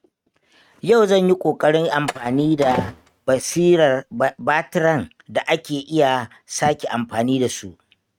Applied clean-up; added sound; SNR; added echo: neural mask model RNNoise.